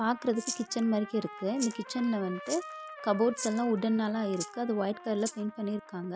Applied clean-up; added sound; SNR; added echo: none; Trumpet + Rattle (instrument); 12 dB; none.